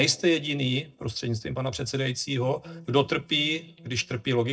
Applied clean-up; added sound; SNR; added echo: neural mask model DeepFilterNet 3.